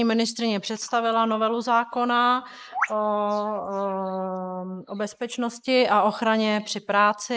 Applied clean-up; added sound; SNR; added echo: neural mask model Resemble Enhance denoiser.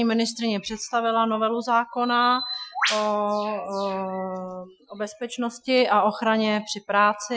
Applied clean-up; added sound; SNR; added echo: classical method Wiener filter.